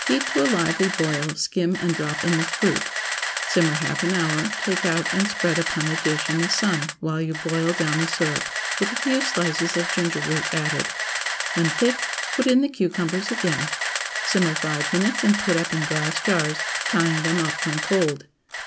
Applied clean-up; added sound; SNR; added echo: none; Camera; 3 dB; none.